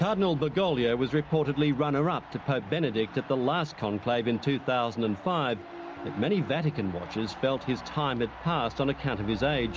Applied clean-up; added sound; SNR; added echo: none; none; none; none.